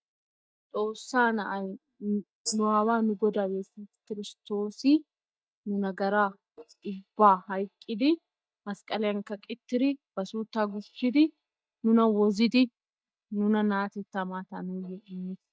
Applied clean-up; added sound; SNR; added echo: neural mask model DeepFilterNet 3.